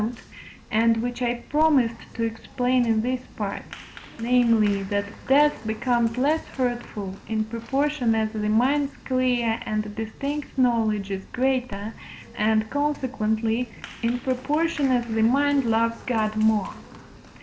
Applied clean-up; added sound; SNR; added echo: none; Applause; 19 dB; reverberation time 0.5 s.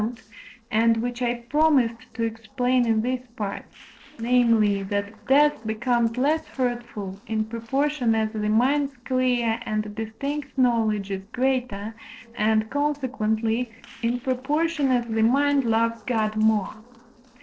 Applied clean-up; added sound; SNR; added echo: neural separator model SepFormer DNS4.